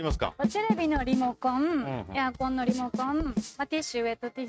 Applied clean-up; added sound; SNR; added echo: neural mask model RNNoise.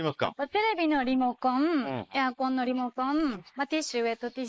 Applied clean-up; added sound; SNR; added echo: neural mask model Resemble Enhance denoiser.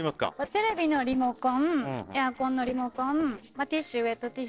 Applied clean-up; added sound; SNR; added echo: neural separator model SepFormer DNS4.